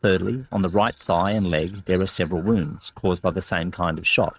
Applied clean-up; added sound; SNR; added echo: neural mask model RNNoise.